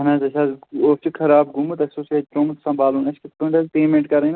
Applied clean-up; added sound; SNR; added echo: none; none; none; none.